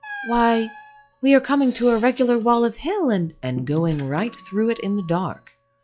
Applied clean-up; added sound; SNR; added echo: classical method log-MMSE.